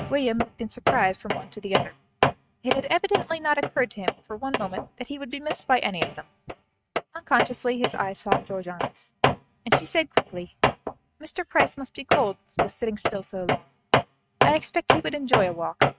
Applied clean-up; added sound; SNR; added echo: neural mask model RNNoise.